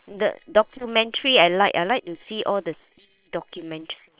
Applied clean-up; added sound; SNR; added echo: neural separator model SepFormer WHAM!.